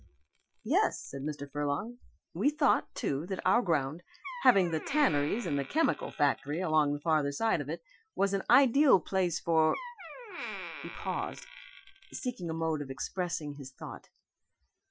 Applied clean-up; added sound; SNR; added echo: classical method Wiener filter.